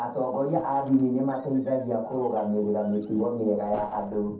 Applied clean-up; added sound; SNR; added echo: neural separator model SepFormer DNS4.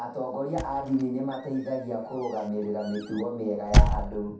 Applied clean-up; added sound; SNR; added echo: none; Squeak / Slam / Wood; -3 dB; reverberation time 0.7 s.